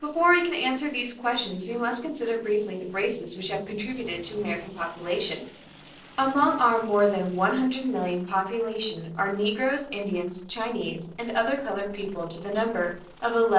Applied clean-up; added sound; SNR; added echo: neural separator model SepFormer DNS4.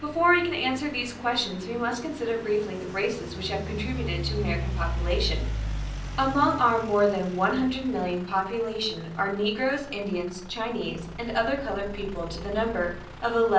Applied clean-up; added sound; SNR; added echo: none; Idling / Truck; 8 dB; reverberation time 0.6 s.